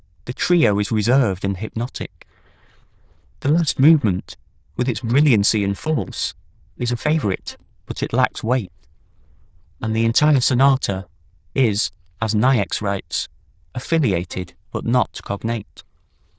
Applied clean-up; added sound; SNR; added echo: neural diffusion model UNIVERSE++.